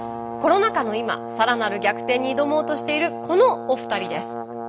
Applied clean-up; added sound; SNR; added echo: none; Brass instrument; 8 dB; none.